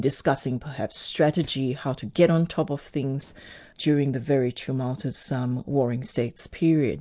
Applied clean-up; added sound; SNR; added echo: neural separator model SepFormer DNS4.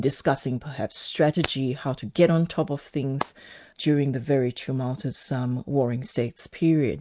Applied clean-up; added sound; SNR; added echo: neural mask model RNNoise.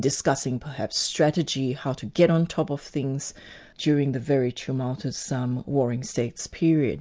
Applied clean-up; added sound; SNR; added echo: none; none; none; none.